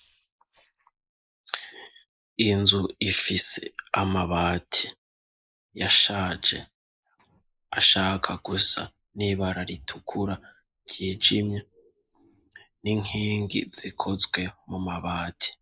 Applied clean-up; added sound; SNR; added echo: neural mask model Resemble Enhance denoiser.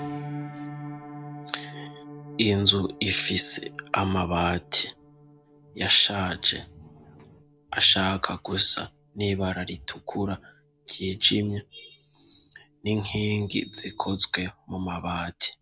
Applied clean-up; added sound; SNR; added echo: none; Piano; 16 dB; none.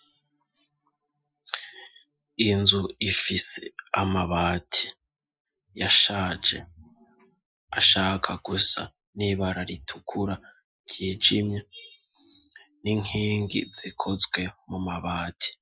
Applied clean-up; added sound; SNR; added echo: classical method Wiener filter.